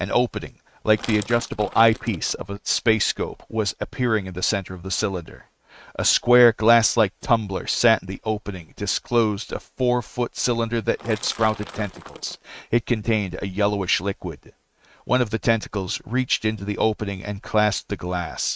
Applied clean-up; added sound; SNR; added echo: neural mask model RNNoise.